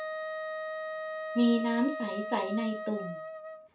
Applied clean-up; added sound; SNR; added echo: none; Wind instrument, woodwind instrument; 5 dB; reverberation time 0.2 s.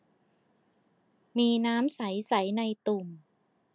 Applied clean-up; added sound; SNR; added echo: none; none; none; none.